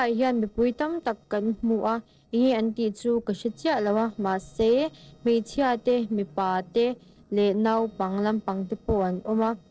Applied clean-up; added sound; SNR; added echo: neural separator model SepFormer DNS4.